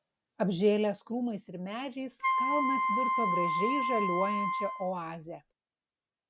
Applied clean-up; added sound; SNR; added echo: none; Wind instrument, woodwind instrument; -3 dB; none.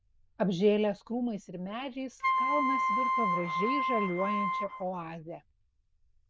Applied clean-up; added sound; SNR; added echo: neural diffusion model UNIVERSE++.